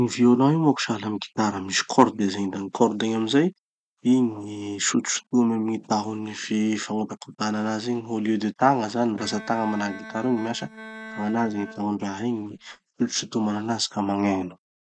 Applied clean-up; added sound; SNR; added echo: neural mask model RNNoise.